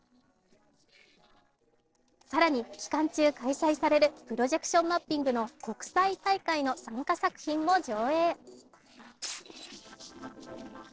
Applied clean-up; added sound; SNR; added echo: neural separator model SepFormer DNS4.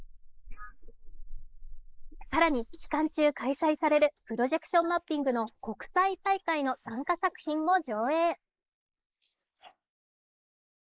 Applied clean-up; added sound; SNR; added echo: neural mask model Resemble Enhance denoiser.